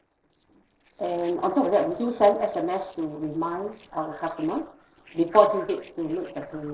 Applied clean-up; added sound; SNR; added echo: neural separator model SepFormer DNS4.